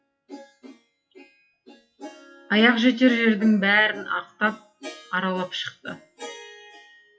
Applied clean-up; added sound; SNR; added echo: classical method WPE with log-MMSE.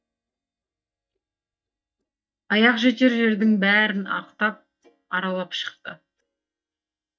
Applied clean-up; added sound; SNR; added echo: neural mask model DeepFilterNet 3.